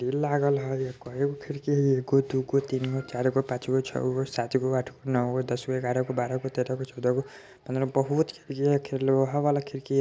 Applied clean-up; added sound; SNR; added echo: none; none; none; none.